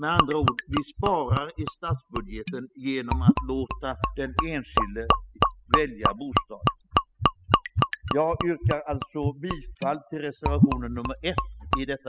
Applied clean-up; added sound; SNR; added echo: classical method spectral subtraction.